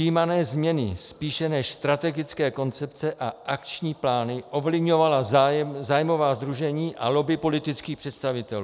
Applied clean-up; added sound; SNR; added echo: none; none; none; none.